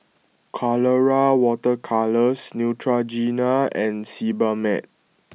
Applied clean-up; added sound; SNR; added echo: none; none; none; none.